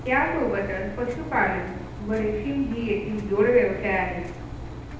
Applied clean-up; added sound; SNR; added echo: none; Engine; 10 dB; reverberation time 0.8 s.